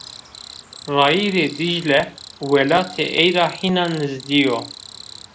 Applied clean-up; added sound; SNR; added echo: none; Cricket; 18 dB; none.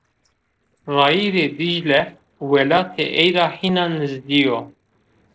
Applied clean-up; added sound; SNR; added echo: neural separator model SepFormer DNS4.